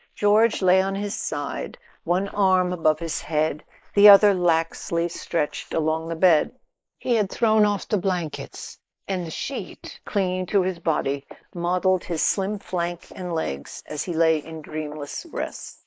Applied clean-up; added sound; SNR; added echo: neural mask model Resemble Enhance denoiser.